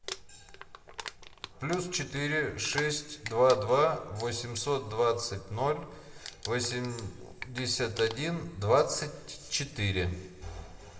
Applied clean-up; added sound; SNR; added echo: none; Crumpling, crinkling; 16 dB; reverberation time 1.0 s.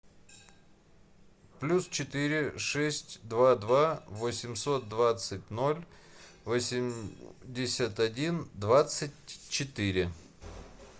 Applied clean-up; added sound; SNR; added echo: none; none; none; none.